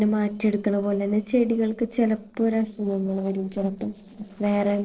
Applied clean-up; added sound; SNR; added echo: neural separator model SepFormer DNS4.